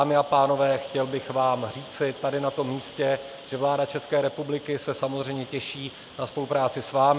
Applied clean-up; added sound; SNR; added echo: none; Rain; 20 dB; none.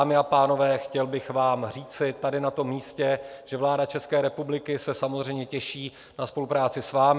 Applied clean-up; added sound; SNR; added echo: none; none; none; none.